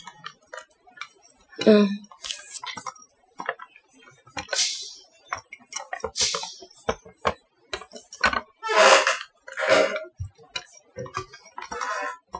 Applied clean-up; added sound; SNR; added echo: classical method Wiener filter.